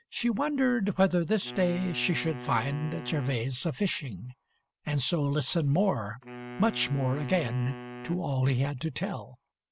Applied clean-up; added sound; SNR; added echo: none; Wind instrument, woodwind instrument; 14 dB; none.